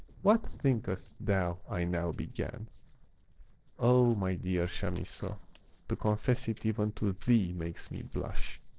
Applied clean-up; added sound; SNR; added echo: neural separator model SepFormer DNS4.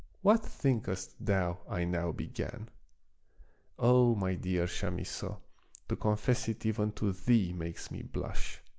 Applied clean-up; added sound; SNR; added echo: none; none; none; none.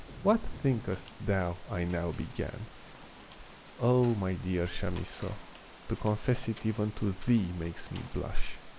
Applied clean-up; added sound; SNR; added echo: none; Rain; 18 dB; none.